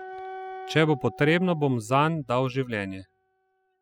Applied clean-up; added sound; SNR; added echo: classical method spectral subtraction.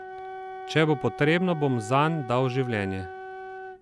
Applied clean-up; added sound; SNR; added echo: none; Wind instrument, woodwind instrument; 12 dB; none.